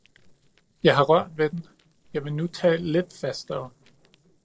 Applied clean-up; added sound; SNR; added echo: neural separator model SepFormer DNS4.